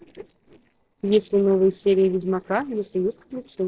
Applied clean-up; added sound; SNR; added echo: neural separator model SepFormer DNS4.